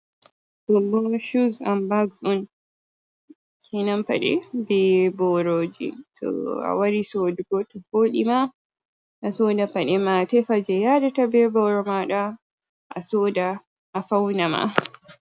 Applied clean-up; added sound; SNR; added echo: none; none; none; none.